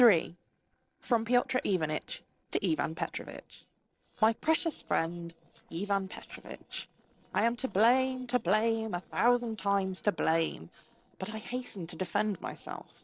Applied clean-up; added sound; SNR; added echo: neural separator model SepFormer DNS4.